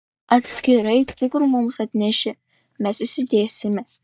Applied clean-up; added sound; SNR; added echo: neural mask model DeepFilterNet 3.